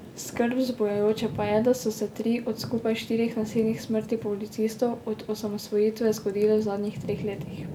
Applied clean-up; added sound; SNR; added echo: none; Thunder / Rain; 13 dB; none.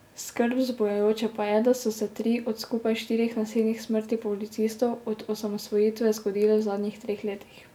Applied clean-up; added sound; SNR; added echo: none; none; none; none.